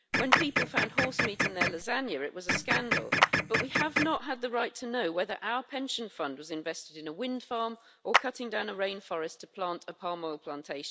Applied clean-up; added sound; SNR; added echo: none; Clapping + Printer; -4 dB; none.